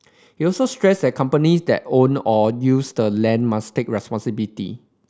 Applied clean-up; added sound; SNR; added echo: none; none; none; none.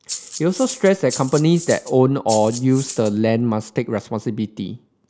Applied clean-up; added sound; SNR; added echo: none; Rattle (instrument); 13 dB; none.